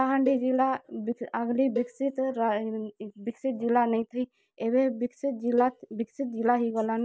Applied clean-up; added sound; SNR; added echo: none; Cowbell; 12 dB; none.